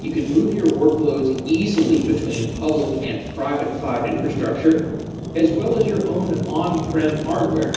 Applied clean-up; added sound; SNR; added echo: none; Fire; 9 dB; reverberation time 1.1 s.